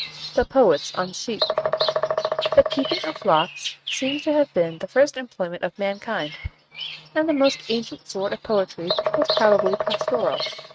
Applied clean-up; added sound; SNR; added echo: neural mask model RNNoise.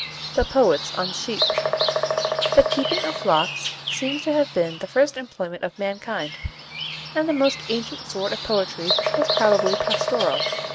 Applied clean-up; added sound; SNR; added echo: none; Bird vocalization, bird call, bird song; 2 dB; none.